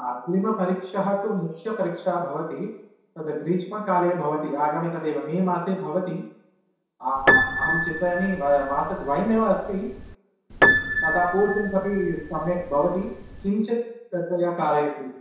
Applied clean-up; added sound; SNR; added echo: none; Piano; 0 dB; reverberation time 0.7 s.